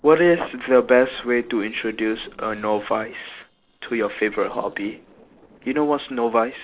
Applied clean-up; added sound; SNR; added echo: neural separator model SepFormer DNS4.